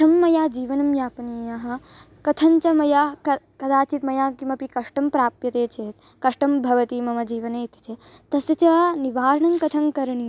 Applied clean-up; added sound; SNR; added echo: none; none; none; none.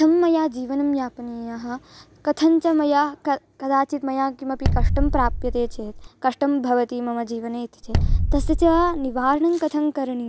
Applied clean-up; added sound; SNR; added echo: none; Bass drum; 0 dB; none.